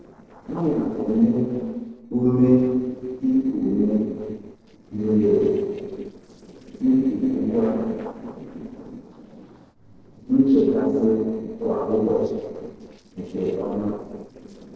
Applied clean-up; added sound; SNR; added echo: neural separator model SepFormer DNS4.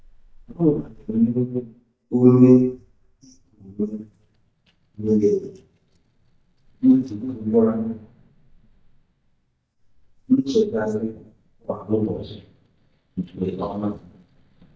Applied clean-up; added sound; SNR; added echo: neural mask model DeepFilterNet 3.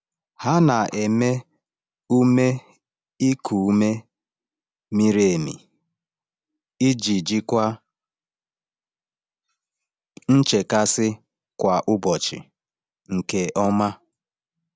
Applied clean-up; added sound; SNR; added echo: none; none; none; none.